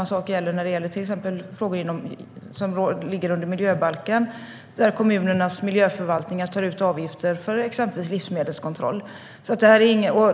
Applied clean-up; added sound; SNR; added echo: none; none; none; none.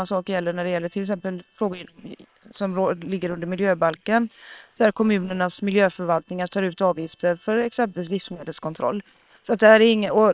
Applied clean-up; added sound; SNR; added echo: neural separator model SepFormer WHAM!.